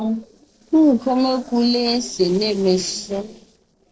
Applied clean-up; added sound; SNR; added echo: neural separator model SepFormer DNS4.